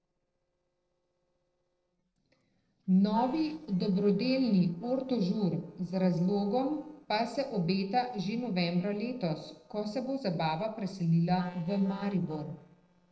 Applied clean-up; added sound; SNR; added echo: neural separator model SepFormer DNS4.